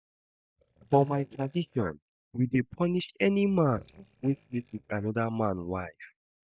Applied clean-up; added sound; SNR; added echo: neural mask model DeepFilterNet 3.